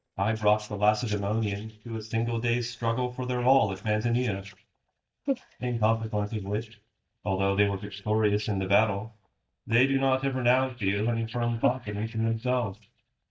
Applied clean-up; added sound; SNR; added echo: neural mask model DeepFilterNet 3.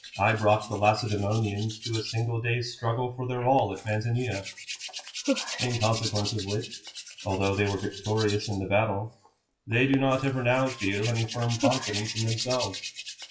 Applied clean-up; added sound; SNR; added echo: classical method WPE with log-MMSE.